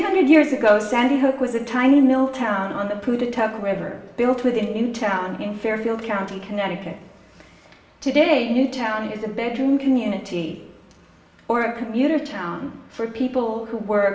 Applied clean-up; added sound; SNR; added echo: none; none; none; reverberation time 1.0 s.